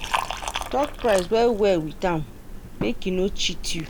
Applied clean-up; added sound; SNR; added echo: none; Liquid; 6 dB; none.